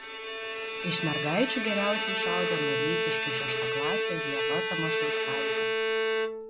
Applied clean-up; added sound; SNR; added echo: none; Bowed string instrument; -5 dB; none.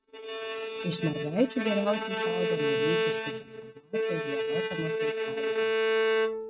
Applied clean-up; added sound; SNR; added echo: neural mask model RNNoise.